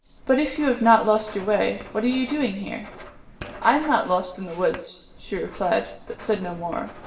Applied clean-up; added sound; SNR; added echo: none; Writing; 17 dB; reverberation time 0.7 s.